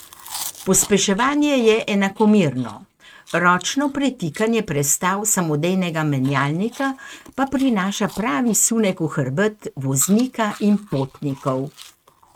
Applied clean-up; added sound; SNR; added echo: neural mask model RNNoise.